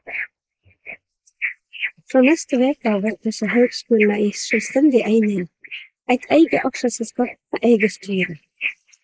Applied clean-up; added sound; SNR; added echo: neural mask model Resemble Enhance denoiser.